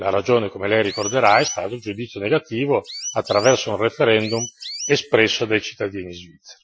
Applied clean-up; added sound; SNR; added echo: classical method Wiener filter.